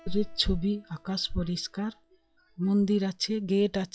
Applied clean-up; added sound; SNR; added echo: classical method log-MMSE.